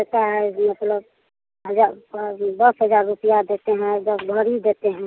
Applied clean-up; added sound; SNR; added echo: none; none; none; none.